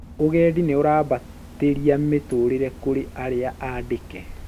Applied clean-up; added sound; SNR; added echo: none; Engine / Boat, Water vehicle; 16 dB; none.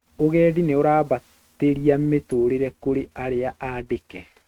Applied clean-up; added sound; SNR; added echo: neural mask model RNNoise.